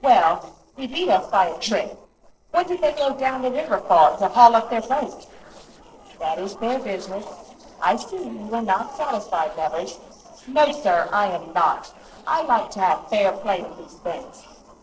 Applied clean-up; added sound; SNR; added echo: neural separator model SepFormer DNS4.